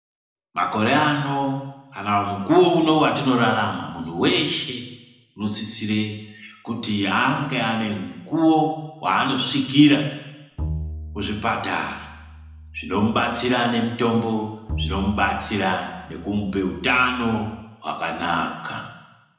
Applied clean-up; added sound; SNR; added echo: none; Bowed string instrument; 12 dB; reverberation time 0.9 s.